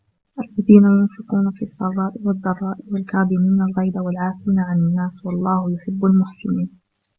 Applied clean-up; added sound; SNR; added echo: none; none; none; none.